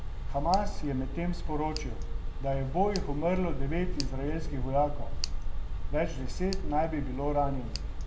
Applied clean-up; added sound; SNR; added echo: none; Tick; -1 dB; reverberation time 0.5 s.